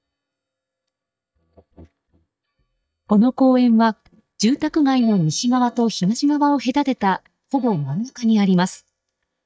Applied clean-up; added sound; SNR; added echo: neural mask model DeepFilterNet 3.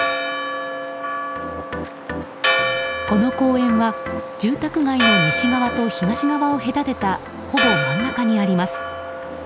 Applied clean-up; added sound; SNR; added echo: none; Church bell; 2 dB; none.